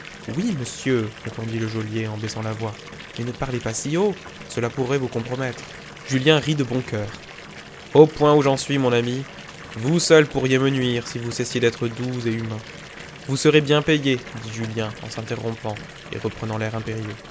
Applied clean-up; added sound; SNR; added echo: none; Fill (with liquid) / Bathtub (filling or washing) / Water tap, faucet; 16 dB; none.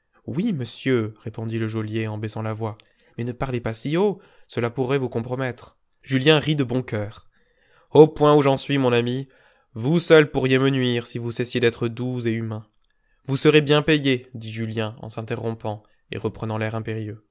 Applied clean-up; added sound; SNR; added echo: none; none; none; none.